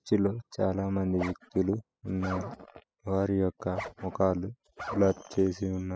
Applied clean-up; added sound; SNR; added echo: classical method spectral subtraction.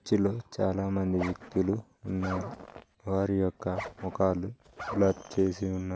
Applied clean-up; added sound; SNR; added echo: none; Zipper (clothing); 12 dB; none.